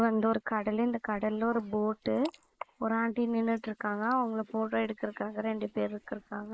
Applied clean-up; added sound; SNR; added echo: neural mask model Resemble Enhance denoiser.